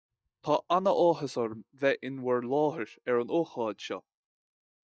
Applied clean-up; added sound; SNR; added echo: neural mask model DeepFilterNet 3.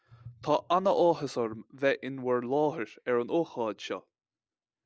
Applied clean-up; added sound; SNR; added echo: none; none; none; none.